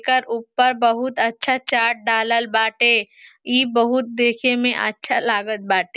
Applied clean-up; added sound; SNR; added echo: none; none; none; none.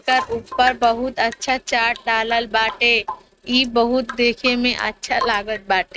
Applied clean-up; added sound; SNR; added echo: neural mask model RNNoise.